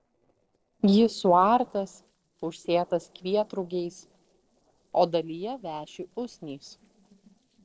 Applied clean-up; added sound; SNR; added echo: neural separator model SepFormer DNS4.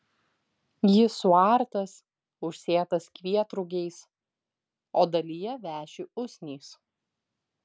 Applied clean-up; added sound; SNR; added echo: none; none; none; none.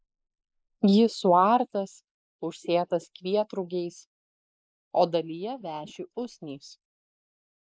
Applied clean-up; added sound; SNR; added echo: neural mask model Resemble Enhance denoiser.